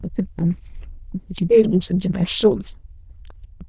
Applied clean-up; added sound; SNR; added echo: neural diffusion model UNIVERSE++.